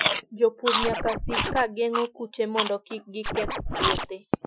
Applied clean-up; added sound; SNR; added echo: classical method Wiener filter.